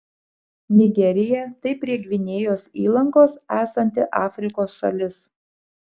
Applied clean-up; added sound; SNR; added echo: none; none; none; none.